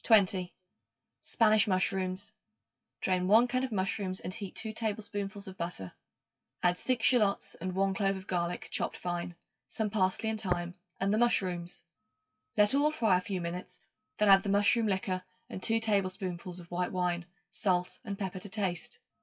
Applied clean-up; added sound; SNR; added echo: classical method WPE with log-MMSE.